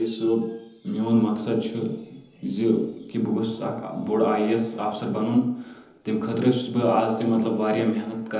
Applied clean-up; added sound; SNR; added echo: none; none; none; reverberation time 0.9 s.